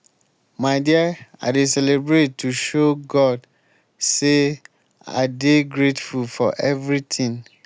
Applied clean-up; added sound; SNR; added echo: none; none; none; none.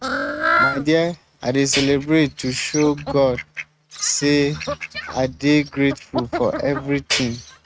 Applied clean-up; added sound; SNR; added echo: neural mask model RNNoise.